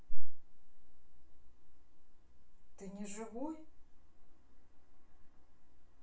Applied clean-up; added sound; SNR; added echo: none; none; none; reverberation time 0.3 s.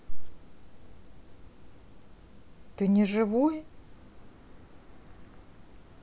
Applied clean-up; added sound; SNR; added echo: none; none; none; none.